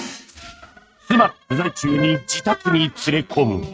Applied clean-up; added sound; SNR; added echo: neural mask model RNNoise.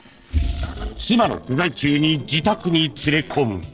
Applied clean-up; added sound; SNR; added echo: neural separator model SepFormer DNS4.